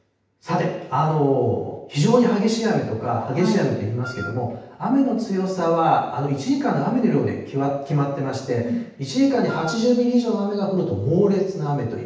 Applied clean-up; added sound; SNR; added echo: none; Wind instrument, woodwind instrument; 15 dB; reverberation time 0.9 s.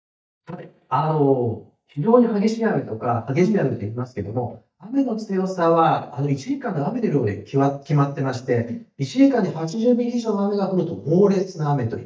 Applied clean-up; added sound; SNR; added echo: neural mask model DeepFilterNet 3.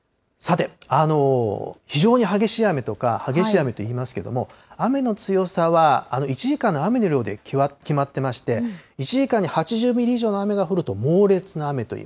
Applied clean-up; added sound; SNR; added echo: none; none; none; none.